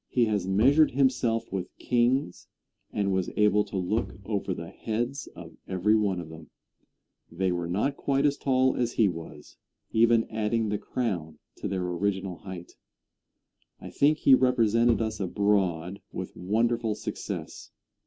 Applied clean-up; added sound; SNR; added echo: none; Bowed string instrument; 12 dB; none.